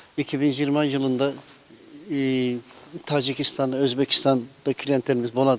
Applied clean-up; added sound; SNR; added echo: none; none; none; none.